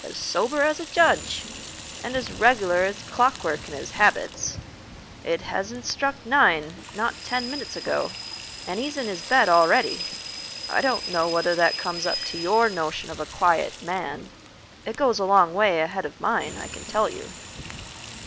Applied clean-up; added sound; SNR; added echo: none; Rain / Train + Sink (filling or washing) / Water tap, faucet; 12 dB; none.